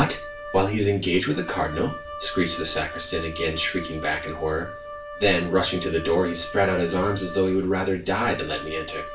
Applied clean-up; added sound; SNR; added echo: none; Wind instrument, woodwind instrument; 12 dB; reverberation time 0.3 s.